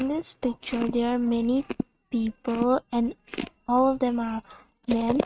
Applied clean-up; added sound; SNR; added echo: neural mask model RNNoise.